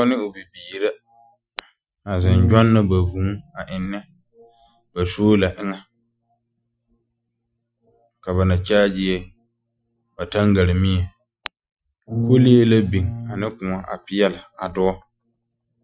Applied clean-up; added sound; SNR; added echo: classical method Wiener filter.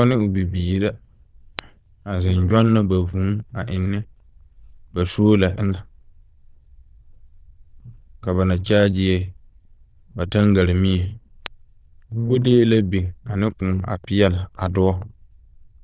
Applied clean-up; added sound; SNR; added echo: neural diffusion model UNIVERSE++.